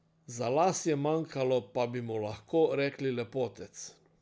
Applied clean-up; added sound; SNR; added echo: none; none; none; none.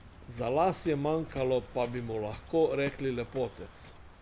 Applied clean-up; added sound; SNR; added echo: none; Waves, surf; 16 dB; none.